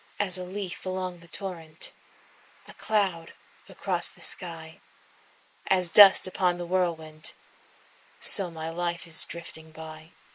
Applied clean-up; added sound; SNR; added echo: neural mask model Resemble Enhance denoiser.